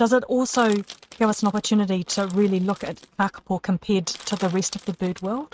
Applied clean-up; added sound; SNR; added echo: neural mask model RNNoise.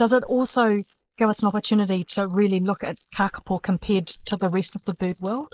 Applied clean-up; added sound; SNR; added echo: neural mask model Resemble Enhance denoiser.